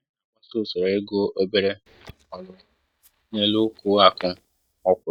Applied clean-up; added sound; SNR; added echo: neural mask model DeepFilterNet 3.